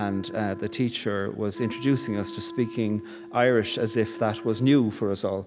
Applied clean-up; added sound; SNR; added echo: none; Wind instrument, woodwind instrument; 14 dB; none.